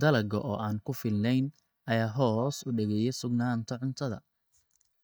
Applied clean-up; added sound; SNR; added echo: neural mask model DeepFilterNet 3.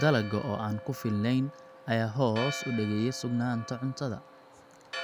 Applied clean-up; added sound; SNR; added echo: none; Church bell; 13 dB; none.